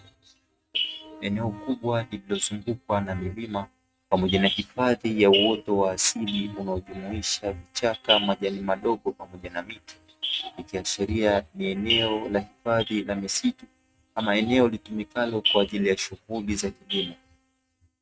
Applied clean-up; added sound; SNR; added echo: neural mask model RNNoise.